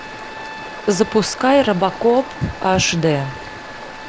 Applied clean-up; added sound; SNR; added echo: none; Trumpet + Stream; 13 dB; none.